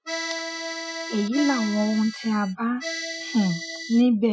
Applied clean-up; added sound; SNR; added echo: classical method Wiener filter.